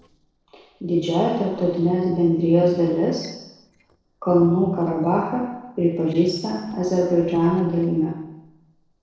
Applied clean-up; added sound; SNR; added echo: neural separator model SepFormer DNS4.